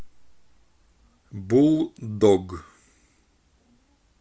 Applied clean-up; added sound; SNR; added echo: none; none; none; none.